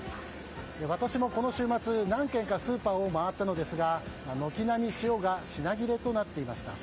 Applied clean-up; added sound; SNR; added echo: none; none; none; none.